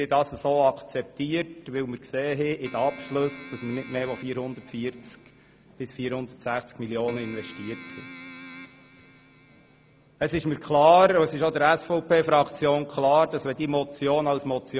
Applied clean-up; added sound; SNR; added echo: none; Keyboard (musical); 19 dB; none.